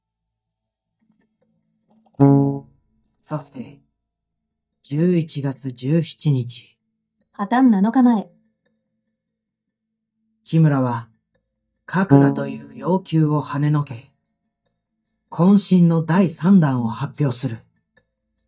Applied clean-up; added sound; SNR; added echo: neural mask model DeepFilterNet 3.